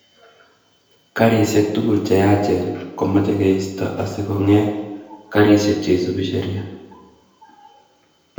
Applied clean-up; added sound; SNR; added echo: none; none; none; reverberation time 1.0 s.